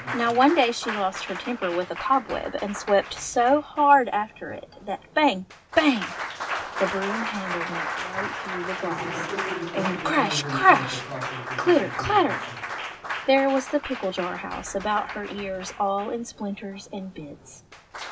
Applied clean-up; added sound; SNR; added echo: none; Applause; 8 dB; none.